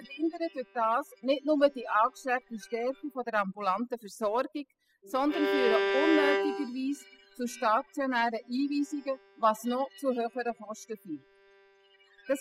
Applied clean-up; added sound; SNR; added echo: classical method spectral subtraction.